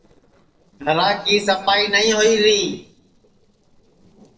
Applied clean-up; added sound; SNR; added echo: neural separator model SepFormer DNS4.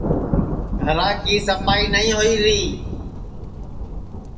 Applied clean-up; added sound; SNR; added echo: none; Thunder; 2 dB; reverberation time 0.7 s.